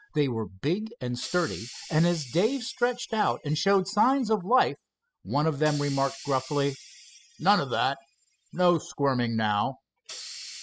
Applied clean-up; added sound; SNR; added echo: classical method spectral subtraction.